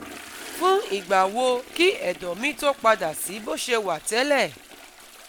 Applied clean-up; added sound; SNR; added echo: none; Toilet flush; 18 dB; none.